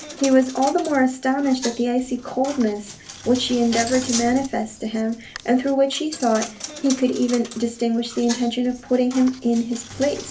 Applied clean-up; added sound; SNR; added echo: none; Coin (dropping); 14 dB; reverberation time 0.3 s.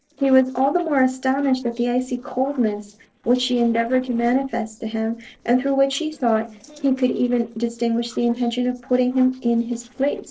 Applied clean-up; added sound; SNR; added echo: neural separator model SepFormer DNS4.